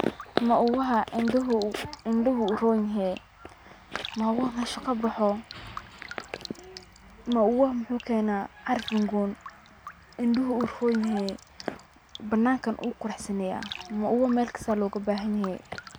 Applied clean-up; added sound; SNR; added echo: none; Raindrop; 19 dB; none.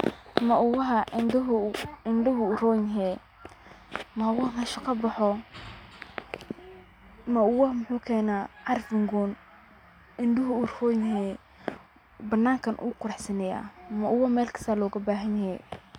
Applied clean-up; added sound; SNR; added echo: none; none; none; none.